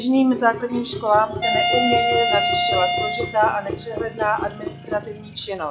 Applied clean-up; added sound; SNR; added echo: classical method log-MMSE.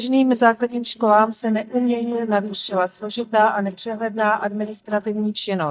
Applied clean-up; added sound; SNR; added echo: neural mask model DeepFilterNet 3.